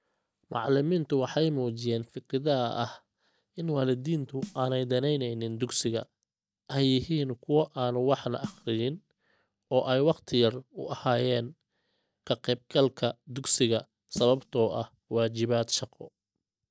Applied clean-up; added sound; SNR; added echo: neural mask model DeepFilterNet 3.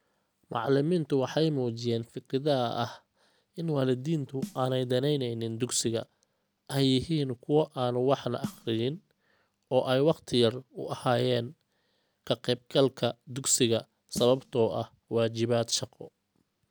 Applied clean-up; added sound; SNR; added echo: none; Snare drum; 18 dB; none.